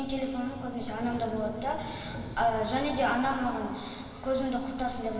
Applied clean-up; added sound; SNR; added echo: none; none; none; reverberation time 2.6 s.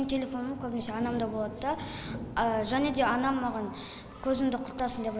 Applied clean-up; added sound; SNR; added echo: none; none; none; none.